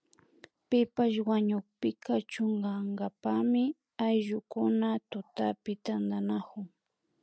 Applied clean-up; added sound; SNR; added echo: none; none; none; none.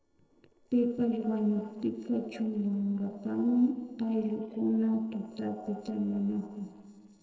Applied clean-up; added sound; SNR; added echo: neural separator model SepFormer DNS4.